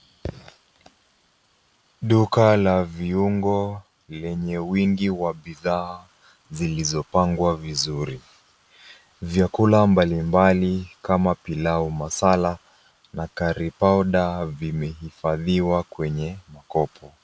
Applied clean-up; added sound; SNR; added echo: none; none; none; none.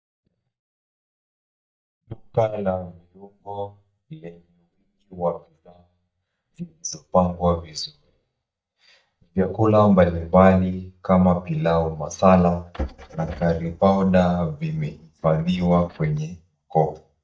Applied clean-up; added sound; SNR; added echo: neural mask model DeepFilterNet 3.